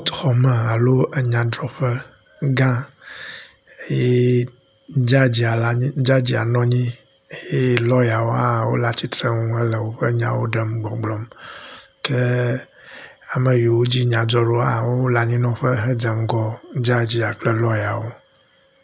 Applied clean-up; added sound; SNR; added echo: none; none; none; none.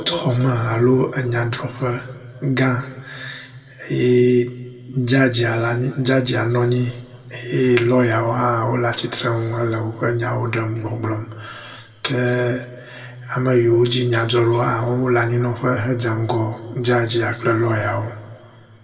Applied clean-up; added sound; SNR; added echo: none; none; none; reverberation time 1.4 s.